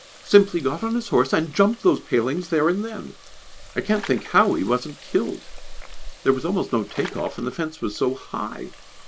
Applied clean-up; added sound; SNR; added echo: none; Water / Splash, splatter + Water tap, faucet; 15 dB; none.